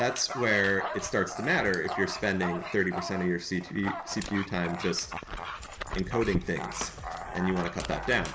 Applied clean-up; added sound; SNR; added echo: none; Dog; 8 dB; none.